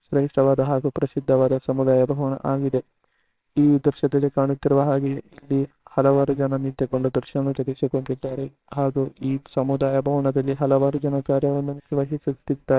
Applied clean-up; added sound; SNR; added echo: neural separator model SepFormer WHAMR!.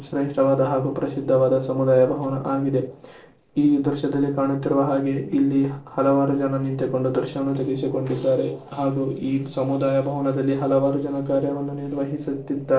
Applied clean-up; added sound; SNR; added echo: neural separator model SepFormer DNS4.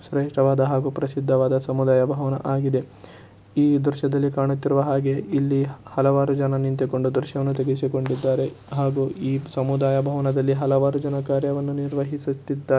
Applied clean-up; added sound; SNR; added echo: none; none; none; none.